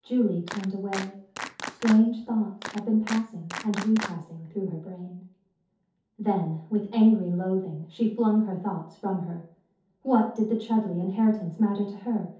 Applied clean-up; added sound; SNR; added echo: none; Clapping; 12 dB; reverberation time 0.5 s.